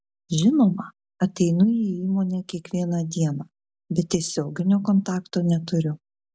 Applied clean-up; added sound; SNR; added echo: none; none; none; none.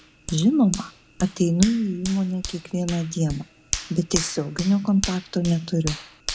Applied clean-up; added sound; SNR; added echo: none; Hands; 10 dB; none.